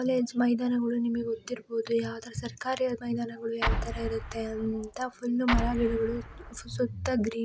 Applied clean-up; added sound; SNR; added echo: none; Explosion; 3 dB; none.